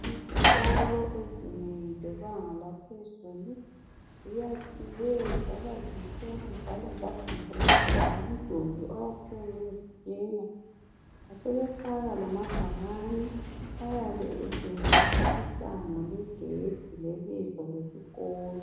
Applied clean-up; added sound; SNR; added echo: none; Sliding door / Slam; -4 dB; reverberation time 1.0 s.